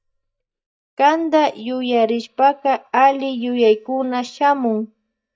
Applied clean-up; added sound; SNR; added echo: neural mask model DeepFilterNet 3.